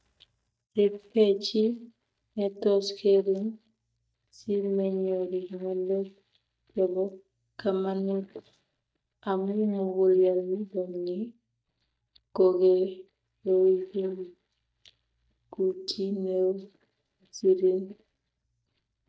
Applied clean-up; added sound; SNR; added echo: neural mask model DeepFilterNet 3.